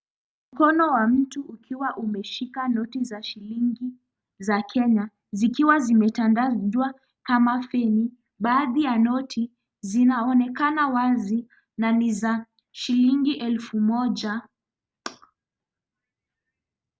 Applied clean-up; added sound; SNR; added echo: none; none; none; none.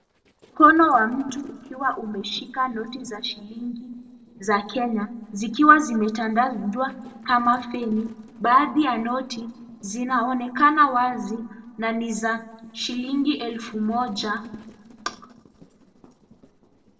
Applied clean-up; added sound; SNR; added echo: neural separator model SepFormer DNS4.